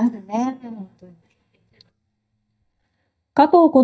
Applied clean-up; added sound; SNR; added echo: neural mask model DeepFilterNet 3.